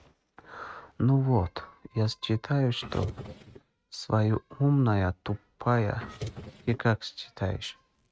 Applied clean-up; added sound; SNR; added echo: neural mask model RNNoise.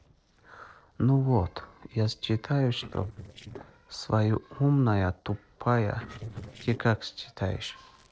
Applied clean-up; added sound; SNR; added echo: neural separator model SepFormer DNS4.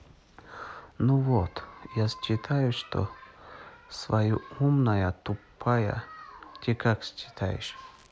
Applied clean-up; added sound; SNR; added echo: none; none; none; none.